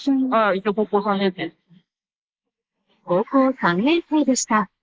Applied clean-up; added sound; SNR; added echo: neural mask model Resemble Enhance denoiser.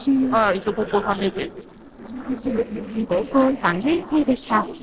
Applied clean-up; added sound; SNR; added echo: neural separator model SepFormer DNS4.